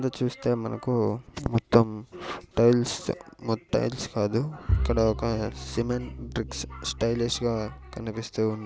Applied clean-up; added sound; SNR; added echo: none; Bowed string instrument; 6 dB; none.